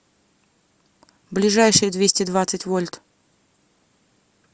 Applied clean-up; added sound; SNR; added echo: none; none; none; none.